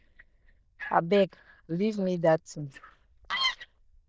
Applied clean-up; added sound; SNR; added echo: neural diffusion model UNIVERSE++.